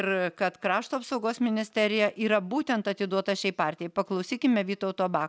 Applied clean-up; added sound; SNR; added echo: none; none; none; none.